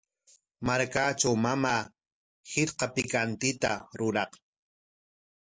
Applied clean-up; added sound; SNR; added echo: none; none; none; none.